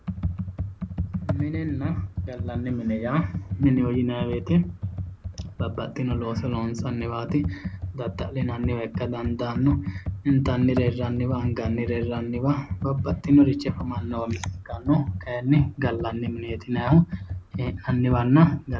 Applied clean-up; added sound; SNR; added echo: none; Computer keyboard; 6 dB; none.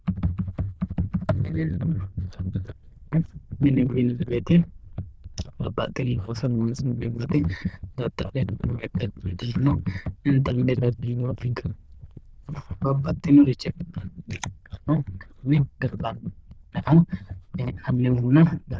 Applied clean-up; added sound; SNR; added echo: neural diffusion model UNIVERSE++.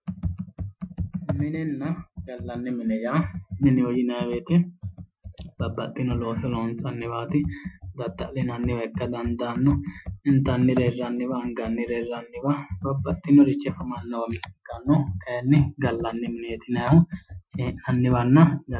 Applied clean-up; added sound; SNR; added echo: classical method Wiener filter.